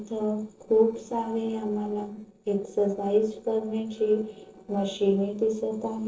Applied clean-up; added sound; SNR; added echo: neural separator model SepFormer DNS4.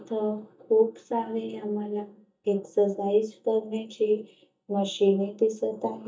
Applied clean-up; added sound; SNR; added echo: neural mask model DeepFilterNet 3.